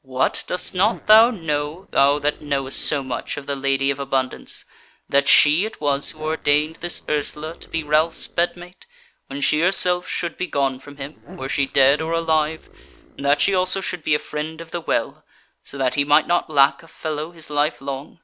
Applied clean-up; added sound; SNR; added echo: neural separator model SepFormer DNS4.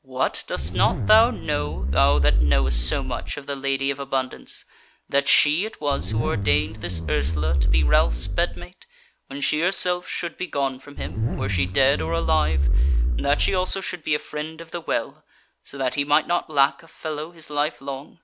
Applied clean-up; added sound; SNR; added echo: none; Zipper (clothing); -3 dB; none.